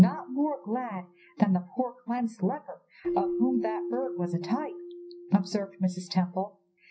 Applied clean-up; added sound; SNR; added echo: none; Keyboard (musical); 9 dB; reverberation time 0.4 s.